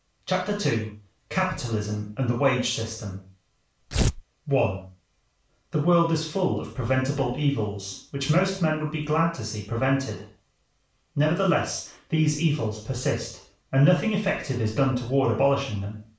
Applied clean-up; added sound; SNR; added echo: none; Tearing; -1 dB; reverberation time 0.4 s.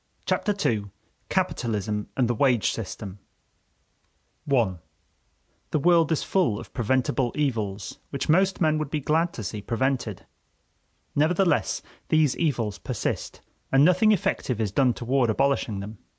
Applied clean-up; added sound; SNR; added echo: none; none; none; none.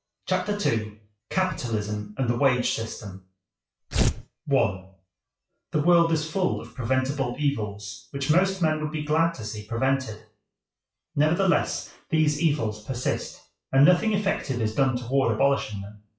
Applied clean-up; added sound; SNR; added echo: classical method WPE with log-MMSE.